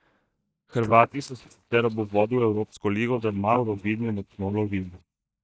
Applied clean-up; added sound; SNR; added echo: neural mask model DeepFilterNet 3.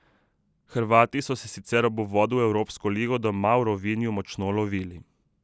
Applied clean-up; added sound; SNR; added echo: none; none; none; none.